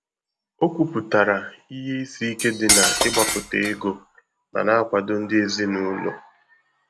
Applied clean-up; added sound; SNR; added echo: none; Cutlery, silverware; -2 dB; none.